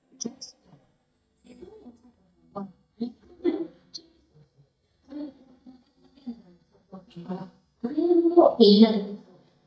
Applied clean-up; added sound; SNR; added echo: neural mask model DeepFilterNet 3.